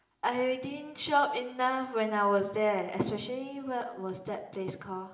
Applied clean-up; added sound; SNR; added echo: none; none; none; reverberation time 1.0 s.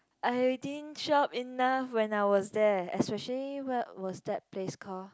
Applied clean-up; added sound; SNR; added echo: none; none; none; none.